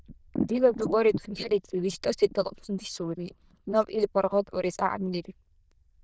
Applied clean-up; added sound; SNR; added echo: neural diffusion model UNIVERSE++.